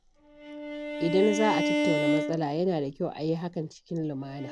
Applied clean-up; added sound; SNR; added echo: none; Bowed string instrument; 2 dB; none.